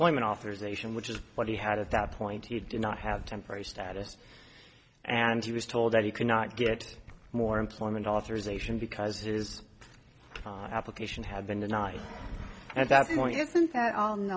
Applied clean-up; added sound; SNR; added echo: none; Glass; 15 dB; none.